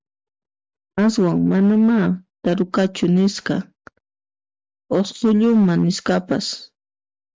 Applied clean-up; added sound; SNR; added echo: none; none; none; none.